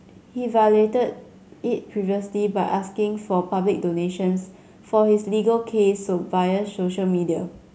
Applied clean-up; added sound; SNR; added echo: none; none; none; none.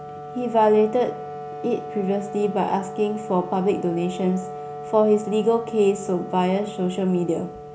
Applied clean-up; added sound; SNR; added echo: none; Wind instrument, woodwind instrument; 12 dB; none.